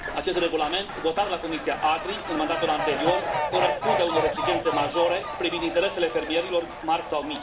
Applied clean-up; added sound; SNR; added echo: none; Fowl; 4 dB; reverberation time 1.7 s.